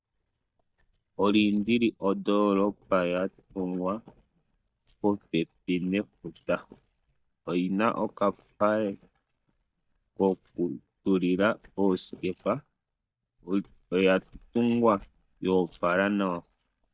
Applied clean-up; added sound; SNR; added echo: neural mask model DeepFilterNet 3.